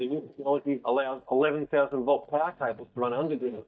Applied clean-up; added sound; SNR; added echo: neural mask model DeepFilterNet 3.